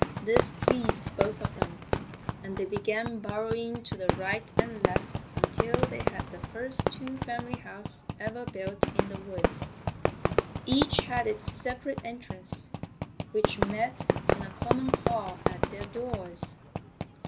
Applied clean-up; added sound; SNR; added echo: none; Fireworks; -3 dB; none.